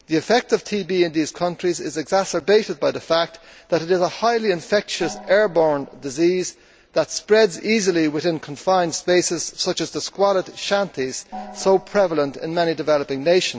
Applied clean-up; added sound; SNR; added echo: none; Gong; 18 dB; none.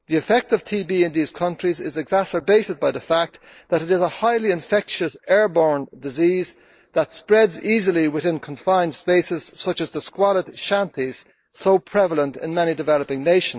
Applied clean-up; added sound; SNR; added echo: neural mask model Resemble Enhance denoiser.